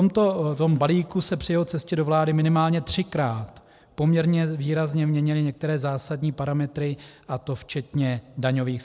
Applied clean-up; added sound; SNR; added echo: none; none; none; none.